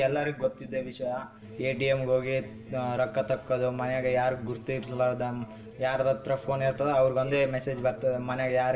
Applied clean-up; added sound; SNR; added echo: none; none; none; reverberation time 0.9 s.